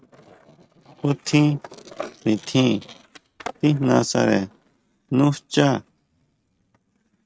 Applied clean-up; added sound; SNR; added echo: neural mask model RNNoise.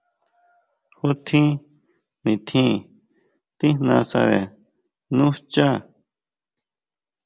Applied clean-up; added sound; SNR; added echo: none; none; none; none.